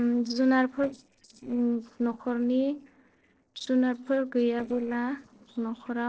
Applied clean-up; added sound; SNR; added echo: neural separator model SepFormer DNS4.